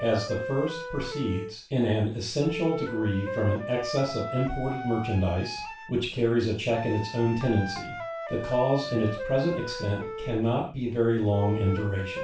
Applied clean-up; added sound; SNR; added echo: none; Wind instrument, woodwind instrument; 9 dB; reverberation time 0.3 s.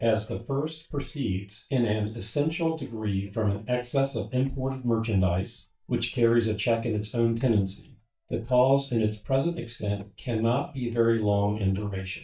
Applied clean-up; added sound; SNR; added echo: neural mask model DeepFilterNet 3.